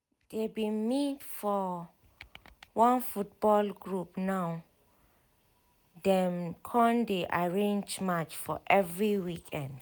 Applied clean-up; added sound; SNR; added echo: none; none; none; none.